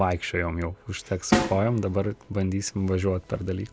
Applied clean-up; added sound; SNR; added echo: none; Snare drum; 4 dB; none.